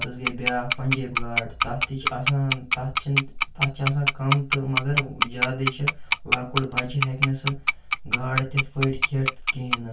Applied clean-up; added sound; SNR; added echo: none; Tick-tock; 0 dB; reverberation time 0.2 s.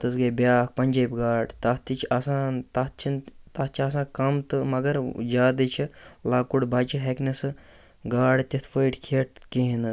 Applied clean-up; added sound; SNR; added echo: none; none; none; none.